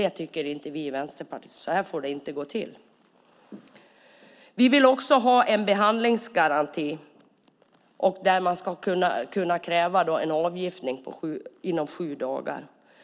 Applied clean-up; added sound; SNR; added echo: none; none; none; none.